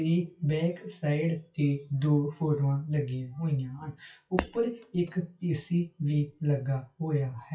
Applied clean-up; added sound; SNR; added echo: classical method WPE with log-MMSE.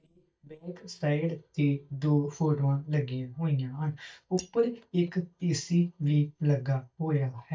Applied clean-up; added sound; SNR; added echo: neural mask model DeepFilterNet 3.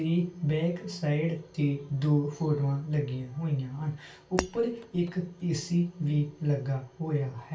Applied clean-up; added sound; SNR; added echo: none; Shatter; 10 dB; reverberation time 0.3 s.